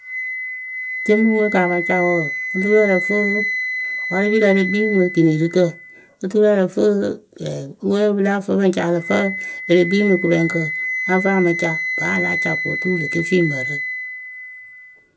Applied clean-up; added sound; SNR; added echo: none; Wind instrument, woodwind instrument; 6 dB; none.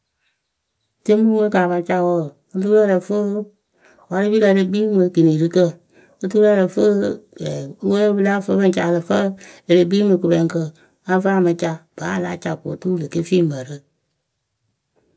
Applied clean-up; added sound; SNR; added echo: none; none; none; none.